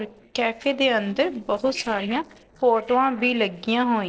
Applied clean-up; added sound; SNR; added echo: neural separator model SepFormer DNS4.